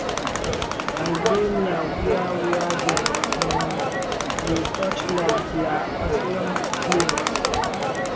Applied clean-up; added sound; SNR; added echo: none; Crowd; -4 dB; none.